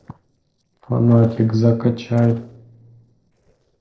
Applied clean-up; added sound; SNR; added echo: neural separator model SepFormer DNS4.